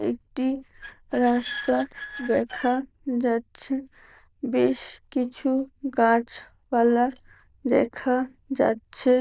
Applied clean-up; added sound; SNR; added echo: neural diffusion model UNIVERSE++.